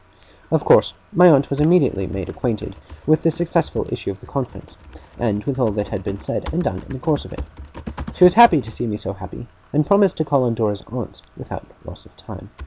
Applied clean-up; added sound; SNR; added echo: none; Typing; 18 dB; none.